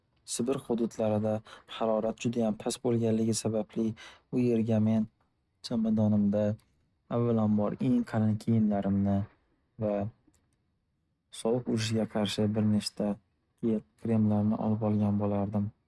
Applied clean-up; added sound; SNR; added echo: neural mask model RNNoise.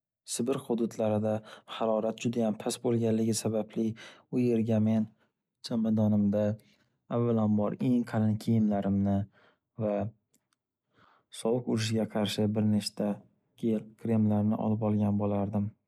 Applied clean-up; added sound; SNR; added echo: none; none; none; none.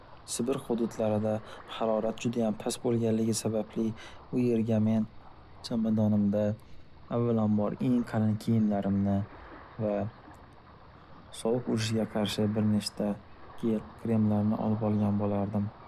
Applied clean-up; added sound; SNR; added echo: none; Ocean; 19 dB; none.